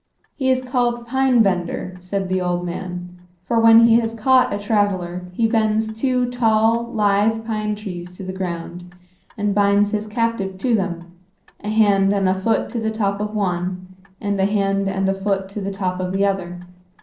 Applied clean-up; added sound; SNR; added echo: neural separator model SepFormer DNS4.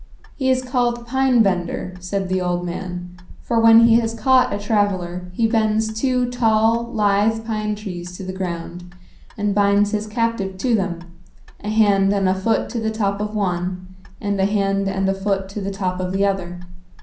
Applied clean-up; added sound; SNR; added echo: none; Clock; 16 dB; reverberation time 0.6 s.